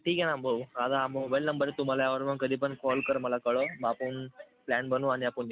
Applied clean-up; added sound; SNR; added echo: none; none; none; none.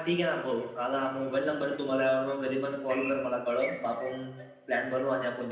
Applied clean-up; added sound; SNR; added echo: none; none; none; reverberation time 0.9 s.